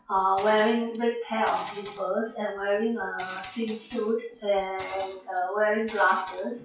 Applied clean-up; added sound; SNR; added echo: classical method WPE with log-MMSE.